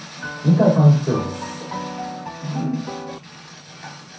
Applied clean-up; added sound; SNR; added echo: none; Piano; 12 dB; reverberation time 0.6 s.